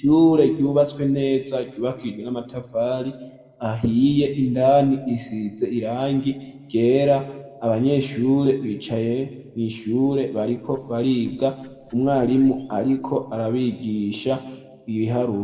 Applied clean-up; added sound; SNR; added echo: neural separator model SepFormer DNS4.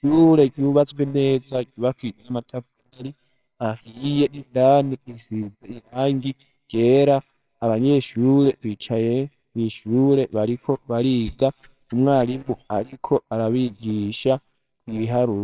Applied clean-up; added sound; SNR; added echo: neural separator model SepFormer WHAMR!.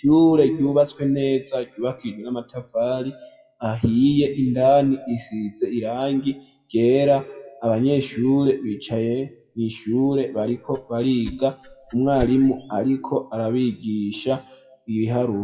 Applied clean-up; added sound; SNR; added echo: classical method WPE with log-MMSE.